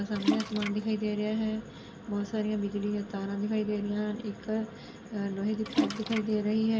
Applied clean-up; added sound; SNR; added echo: none; Splash, splatter; 3 dB; reverberation time 1.0 s.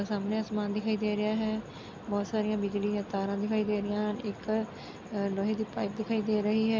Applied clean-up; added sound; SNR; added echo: none; none; none; none.